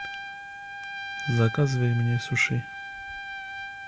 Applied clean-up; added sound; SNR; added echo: none; Trumpet; 9 dB; none.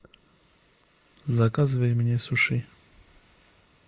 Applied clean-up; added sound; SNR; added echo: neural mask model Resemble Enhance denoiser.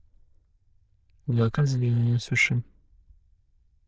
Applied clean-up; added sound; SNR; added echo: neural diffusion model UNIVERSE++.